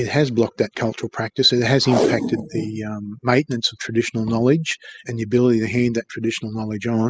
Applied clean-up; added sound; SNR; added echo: classical method spectral subtraction.